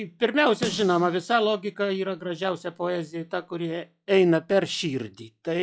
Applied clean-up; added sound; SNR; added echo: classical method log-MMSE.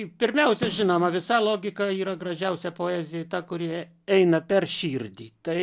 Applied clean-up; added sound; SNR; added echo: none; Snare drum; 13 dB; none.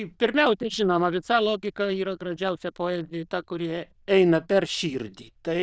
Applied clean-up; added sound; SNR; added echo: neural diffusion model UNIVERSE++.